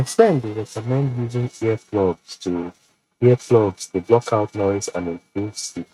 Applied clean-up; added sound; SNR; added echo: neural mask model RNNoise.